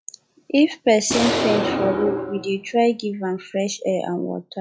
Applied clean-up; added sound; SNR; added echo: classical method log-MMSE.